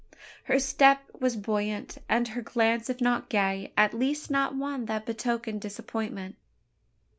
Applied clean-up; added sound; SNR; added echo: none; none; none; none.